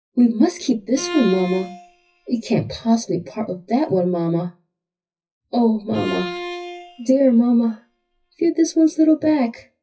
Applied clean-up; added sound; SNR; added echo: classical method WPE with log-MMSE.